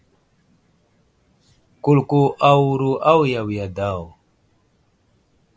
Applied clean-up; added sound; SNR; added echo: none; none; none; none.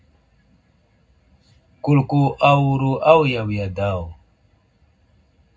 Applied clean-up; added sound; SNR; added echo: none; none; none; reverberation time 0.3 s.